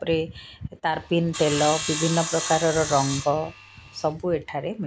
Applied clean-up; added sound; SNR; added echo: none; Sawing; 7 dB; none.